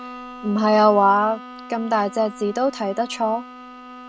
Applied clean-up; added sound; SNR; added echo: none; Bowed string instrument; 16 dB; none.